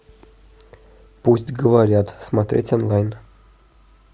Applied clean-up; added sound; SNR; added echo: none; none; none; none.